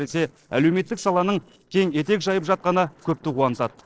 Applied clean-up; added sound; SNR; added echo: neural separator model SepFormer DNS4.